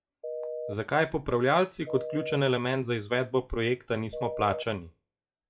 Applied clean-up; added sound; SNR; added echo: classical method log-MMSE.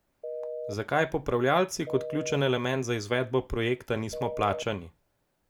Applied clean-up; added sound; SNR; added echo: none; Telephone; 9 dB; none.